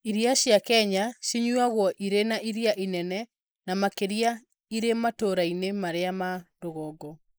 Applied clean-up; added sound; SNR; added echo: neural mask model Resemble Enhance denoiser.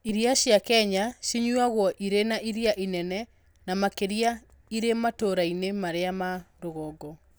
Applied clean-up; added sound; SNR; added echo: none; none; none; none.